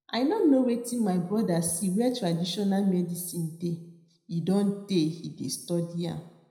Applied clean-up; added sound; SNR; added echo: none; none; none; reverberation time 0.7 s.